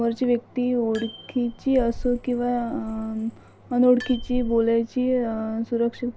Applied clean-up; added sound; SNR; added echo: none; Bicycle bell; 14 dB; none.